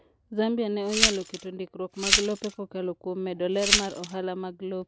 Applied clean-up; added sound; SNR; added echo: none; Glass; -2 dB; none.